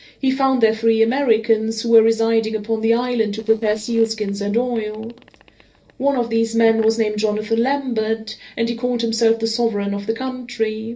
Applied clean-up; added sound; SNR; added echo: neural separator model SepFormer DNS4.